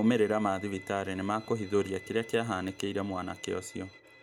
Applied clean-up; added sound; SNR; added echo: none; Bowed string instrument; 20 dB; none.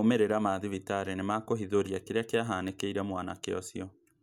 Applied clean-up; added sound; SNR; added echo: none; none; none; none.